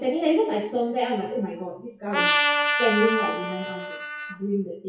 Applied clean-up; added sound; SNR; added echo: classical method WPE with log-MMSE.